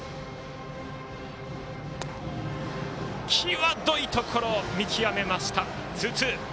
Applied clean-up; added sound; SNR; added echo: none; none; none; none.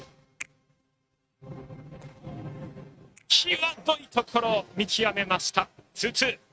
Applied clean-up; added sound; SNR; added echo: neural mask model RNNoise.